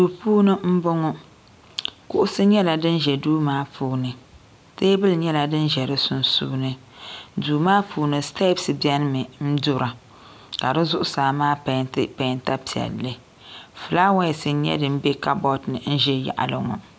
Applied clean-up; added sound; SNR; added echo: none; none; none; none.